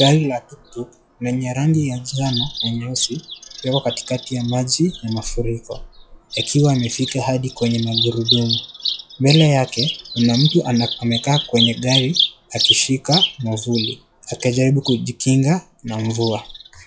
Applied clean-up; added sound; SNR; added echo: classical method log-MMSE.